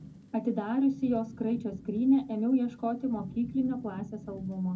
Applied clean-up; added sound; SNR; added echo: none; Rain / Thunderstorm; 17 dB; reverberation time 0.3 s.